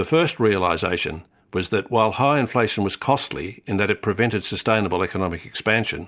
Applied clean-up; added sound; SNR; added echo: none; none; none; none.